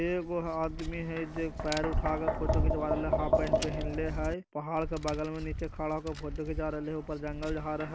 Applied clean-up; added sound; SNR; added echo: none; Tap; 0 dB; none.